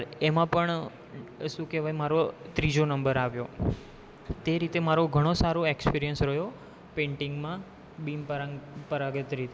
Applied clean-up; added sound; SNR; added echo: none; none; none; none.